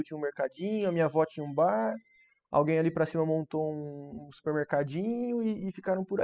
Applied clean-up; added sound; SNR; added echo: classical method spectral subtraction.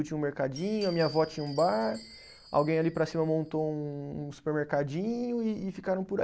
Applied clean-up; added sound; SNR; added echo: none; Glass; 18 dB; none.